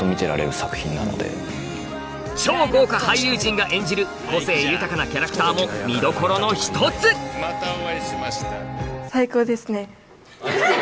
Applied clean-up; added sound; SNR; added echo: none; none; none; none.